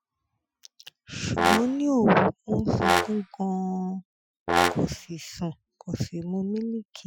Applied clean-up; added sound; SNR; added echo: classical method Wiener filter.